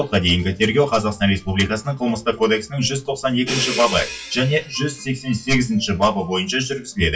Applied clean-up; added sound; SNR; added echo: classical method WPE with log-MMSE.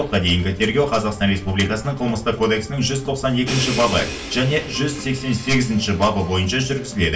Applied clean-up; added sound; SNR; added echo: none; Crash cymbal; 15 dB; reverberation time 0.3 s.